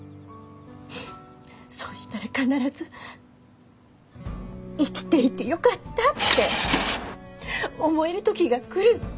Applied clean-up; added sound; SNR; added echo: none; Subway, metro, underground / Engine; -2 dB; none.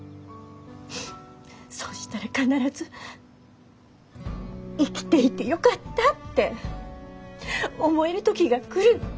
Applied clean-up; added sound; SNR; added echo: none; none; none; none.